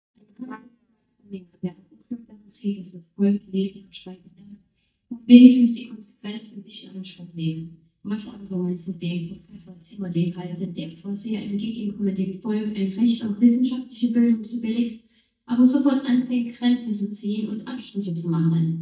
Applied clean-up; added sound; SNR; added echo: neural mask model DeepFilterNet 3.